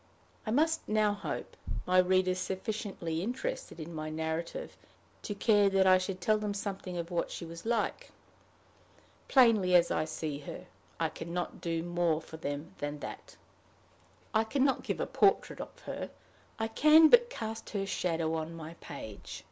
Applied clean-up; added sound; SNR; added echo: none; none; none; none.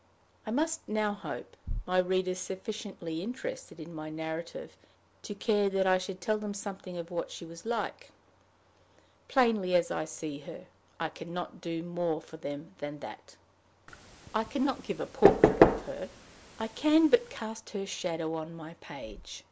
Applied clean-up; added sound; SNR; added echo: none; Knock / Wood; -4 dB; none.